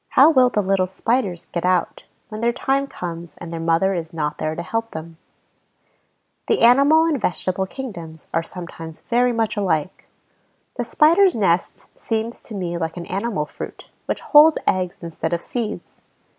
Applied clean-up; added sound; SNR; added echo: none; none; none; none.